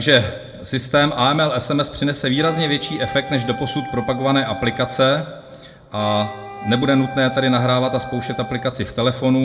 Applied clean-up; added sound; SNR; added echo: none; Wind instrument, woodwind instrument; 13 dB; reverberation time 0.9 s.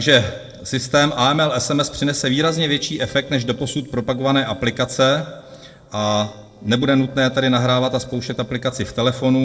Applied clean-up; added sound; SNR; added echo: neural separator model SepFormer DNS4.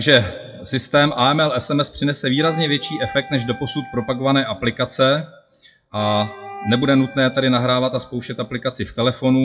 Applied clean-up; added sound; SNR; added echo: classical method WPE with log-MMSE.